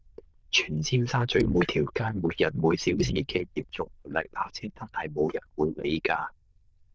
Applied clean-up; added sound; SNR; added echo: neural diffusion model UNIVERSE++.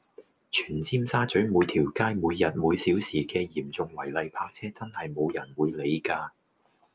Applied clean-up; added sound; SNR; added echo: none; none; none; none.